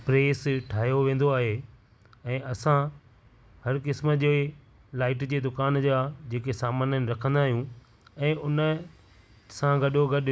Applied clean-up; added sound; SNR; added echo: none; none; none; none.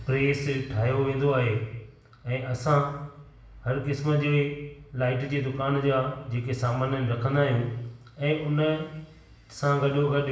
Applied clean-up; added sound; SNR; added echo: none; none; none; reverberation time 0.8 s.